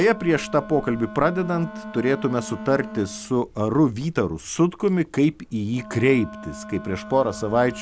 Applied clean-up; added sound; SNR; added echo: none; Bowed string instrument + Wind instrument, woodwind instrument; 15 dB; none.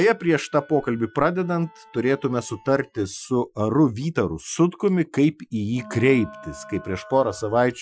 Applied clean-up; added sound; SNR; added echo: classical method Wiener filter.